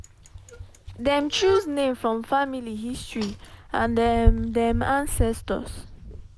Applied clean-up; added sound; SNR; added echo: none; Bicycle; 5 dB; none.